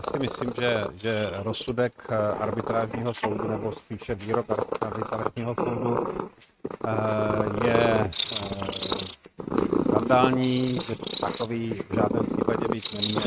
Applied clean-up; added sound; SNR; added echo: neural mask model RNNoise.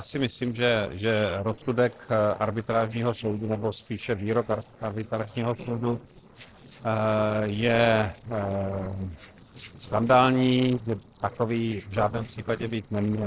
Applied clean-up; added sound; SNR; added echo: neural separator model SepFormer DNS4.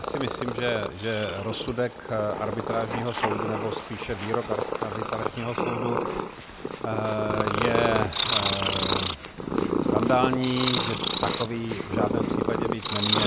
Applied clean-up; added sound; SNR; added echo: none; Purr + Camera; -1 dB; none.